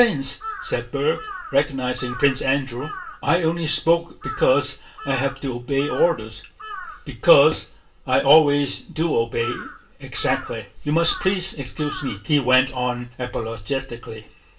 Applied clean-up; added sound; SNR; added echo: none; Bird vocalization, bird call, bird song / Crow; 15 dB; reverberation time 0.2 s.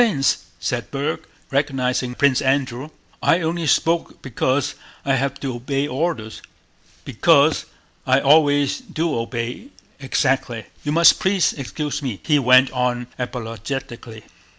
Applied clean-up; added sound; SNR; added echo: none; none; none; none.